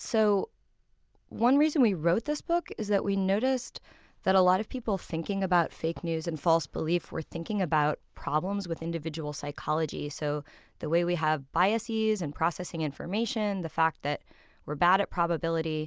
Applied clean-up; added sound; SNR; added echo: none; none; none; none.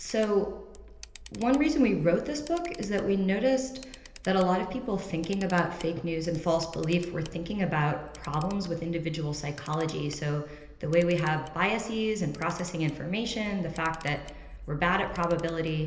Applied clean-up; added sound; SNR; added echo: none; Camera; 18 dB; reverberation time 1.4 s.